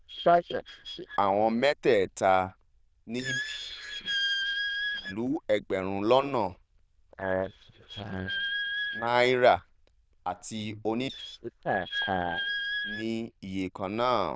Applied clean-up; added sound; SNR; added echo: neural diffusion model UNIVERSE++.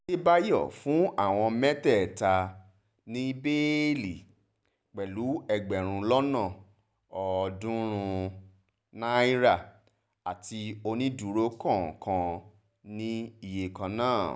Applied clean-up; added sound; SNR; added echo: none; none; none; none.